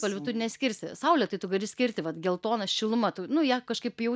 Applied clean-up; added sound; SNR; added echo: none; none; none; none.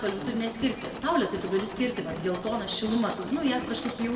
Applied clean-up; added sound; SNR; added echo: none; Mechanisms; 10 dB; reverberation time 1.6 s.